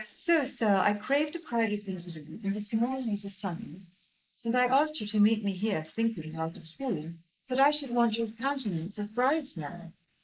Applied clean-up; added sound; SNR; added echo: neural mask model Resemble Enhance denoiser.